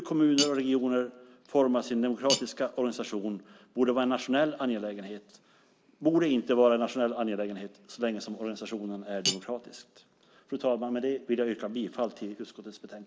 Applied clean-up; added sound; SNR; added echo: none; Cutlery, silverware; 9 dB; none.